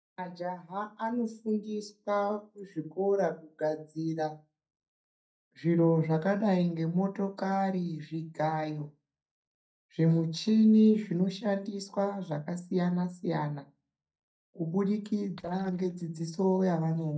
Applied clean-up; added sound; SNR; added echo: neural mask model DeepFilterNet 3.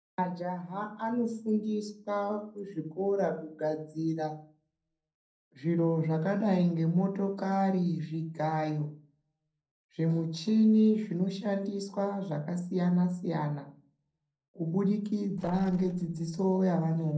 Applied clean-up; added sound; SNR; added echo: neural separator model SepFormer DNS4.